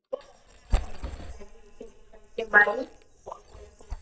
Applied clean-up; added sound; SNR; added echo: neural mask model DeepFilterNet 3.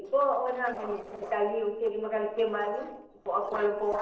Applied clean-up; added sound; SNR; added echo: neural separator model SepFormer DNS4.